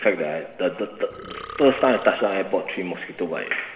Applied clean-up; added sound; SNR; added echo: none; Burping, eructation; 15 dB; reverberation time 2.4 s.